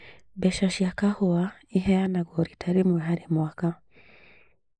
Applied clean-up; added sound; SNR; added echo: neural mask model Resemble Enhance denoiser.